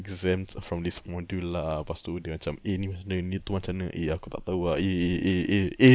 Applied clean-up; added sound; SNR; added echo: none; none; none; none.